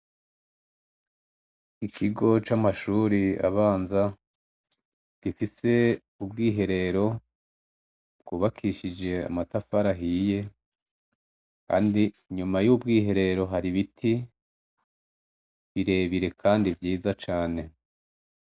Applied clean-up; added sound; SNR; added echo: none; none; none; none.